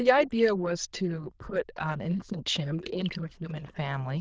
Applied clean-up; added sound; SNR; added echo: neural diffusion model UNIVERSE++.